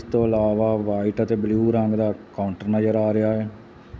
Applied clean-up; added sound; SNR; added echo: none; none; none; none.